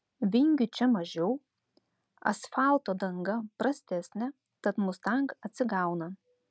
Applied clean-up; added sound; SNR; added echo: none; none; none; none.